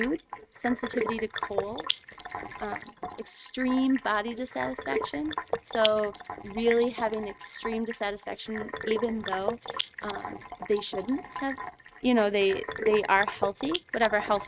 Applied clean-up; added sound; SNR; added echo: neural mask model RNNoise.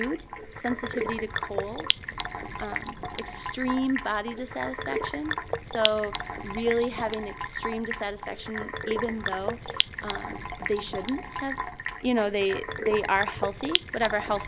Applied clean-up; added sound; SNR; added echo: none; Sink (filling or washing); 2 dB; none.